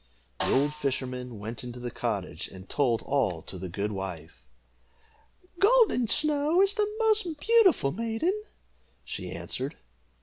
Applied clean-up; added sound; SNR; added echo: none; Snare drum; 13 dB; none.